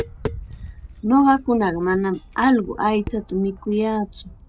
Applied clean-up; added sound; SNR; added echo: none; Tap; 15 dB; none.